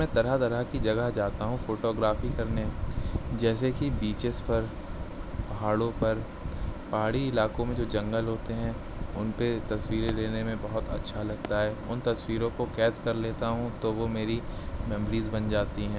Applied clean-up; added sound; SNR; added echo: none; Fireworks; 16 dB; none.